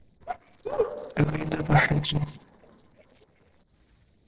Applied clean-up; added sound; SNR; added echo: neural separator model SepFormer DNS4.